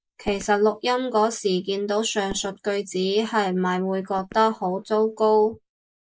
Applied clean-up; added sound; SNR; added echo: neural mask model Resemble Enhance denoiser.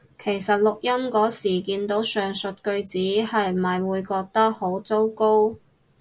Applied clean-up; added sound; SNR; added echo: none; none; none; none.